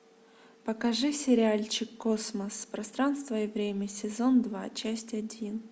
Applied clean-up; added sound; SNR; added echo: none; none; none; none.